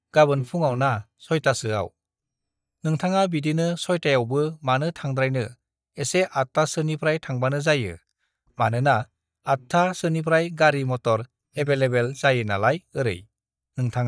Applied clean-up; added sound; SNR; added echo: neural mask model DeepFilterNet 3.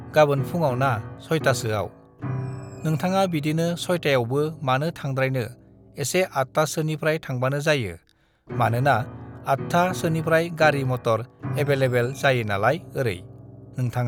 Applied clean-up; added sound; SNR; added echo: none; Piano; 13 dB; none.